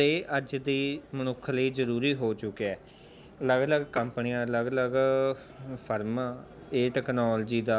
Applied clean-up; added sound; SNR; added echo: none; none; none; none.